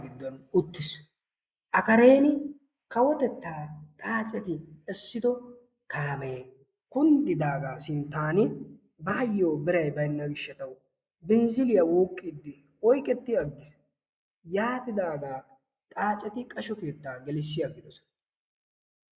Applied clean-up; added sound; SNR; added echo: neural mask model Resemble Enhance denoiser.